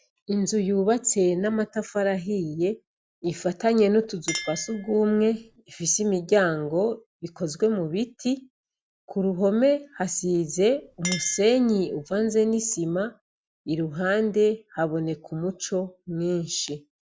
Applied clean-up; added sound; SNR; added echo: none; Chink, clink; 20 dB; none.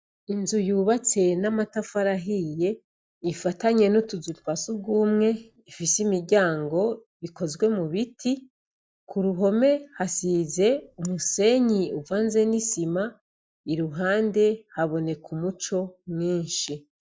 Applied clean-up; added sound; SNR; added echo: neural mask model DeepFilterNet 3.